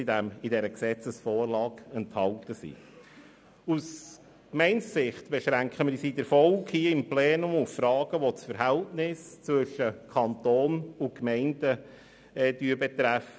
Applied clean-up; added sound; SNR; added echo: none; none; none; none.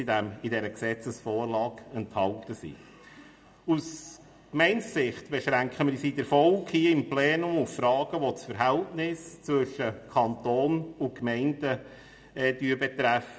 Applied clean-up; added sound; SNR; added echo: none; none; none; reverberation time 0.7 s.